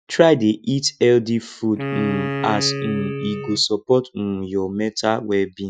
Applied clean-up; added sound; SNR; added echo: classical method Wiener filter.